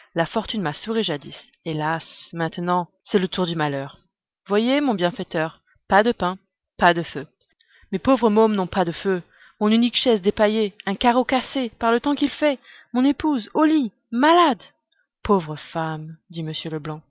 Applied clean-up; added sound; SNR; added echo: none; none; none; none.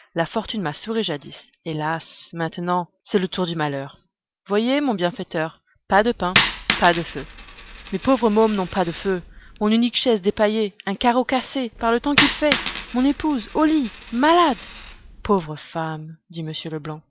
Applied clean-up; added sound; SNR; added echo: none; Coin (dropping); 6 dB; none.